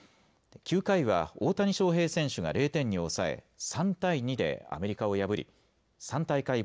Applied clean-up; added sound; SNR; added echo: none; none; none; none.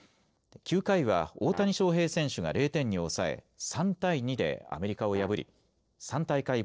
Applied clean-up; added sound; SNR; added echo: neural separator model SepFormer DNS4.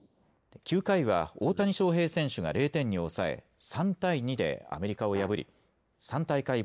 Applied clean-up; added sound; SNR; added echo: neural mask model Resemble Enhance denoiser.